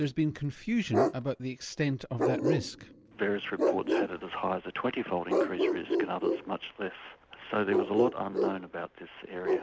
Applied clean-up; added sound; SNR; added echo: none; Bark; 0 dB; none.